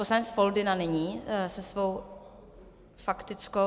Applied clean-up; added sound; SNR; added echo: none; none; none; none.